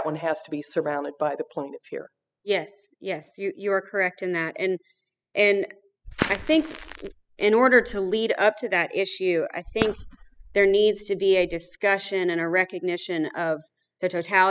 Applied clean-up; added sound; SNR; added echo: classical method spectral subtraction.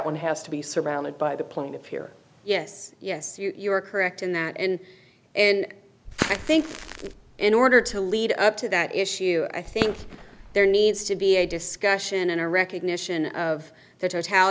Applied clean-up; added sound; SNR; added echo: none; Fireworks + Crackle; 11 dB; none.